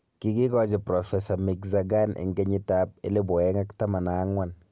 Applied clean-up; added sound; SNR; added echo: none; none; none; none.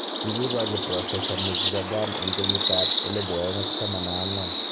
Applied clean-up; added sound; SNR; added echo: none; Bird vocalization, bird call, bird song; -3 dB; none.